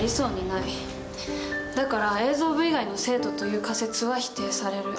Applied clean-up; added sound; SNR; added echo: none; none; none; none.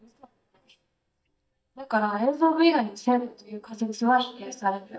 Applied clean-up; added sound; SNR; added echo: neural mask model DeepFilterNet 3.